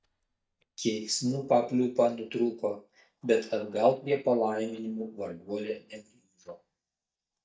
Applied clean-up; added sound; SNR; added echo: neural mask model DeepFilterNet 3.